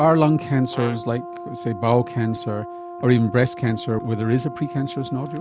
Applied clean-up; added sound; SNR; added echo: none; Brass instrument + Brass instrument; 12 dB; none.